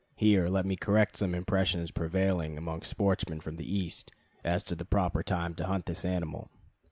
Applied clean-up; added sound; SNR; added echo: none; none; none; none.